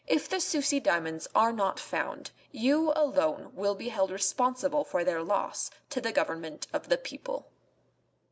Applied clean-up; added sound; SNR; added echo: none; none; none; none.